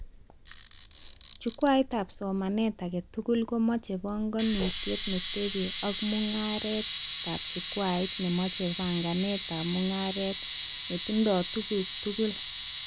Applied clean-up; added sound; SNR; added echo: none; Camera; -2 dB; none.